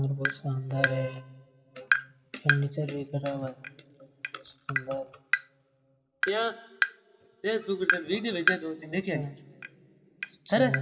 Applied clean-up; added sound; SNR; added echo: none; Tap; 2 dB; reverberation time 2.7 s.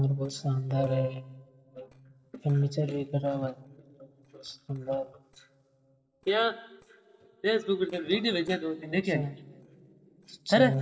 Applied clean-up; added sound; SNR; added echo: neural separator model SepFormer DNS4.